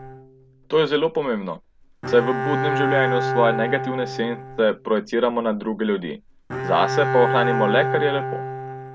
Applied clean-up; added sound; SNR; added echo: none; Bowed string instrument; 4 dB; none.